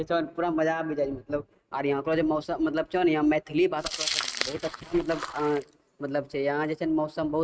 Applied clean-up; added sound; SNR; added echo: neural mask model RNNoise.